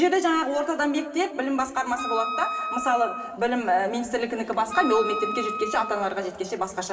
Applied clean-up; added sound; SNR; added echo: none; Wind instrument, woodwind instrument; 7 dB; reverberation time 2.2 s.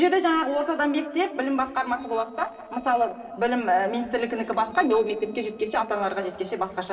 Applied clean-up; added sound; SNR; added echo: neural separator model SepFormer DNS4.